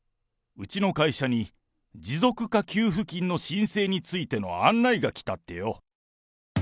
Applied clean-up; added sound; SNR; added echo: none; none; none; none.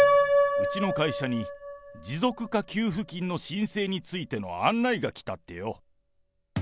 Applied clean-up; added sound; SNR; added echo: none; Piano; 0 dB; none.